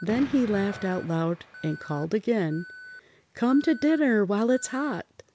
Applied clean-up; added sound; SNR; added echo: none; Explosion + Alarm; 18 dB; none.